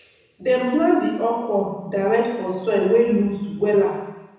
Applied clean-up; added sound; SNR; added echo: none; none; none; reverberation time 1.1 s.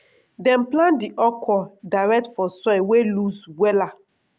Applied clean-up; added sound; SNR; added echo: none; none; none; none.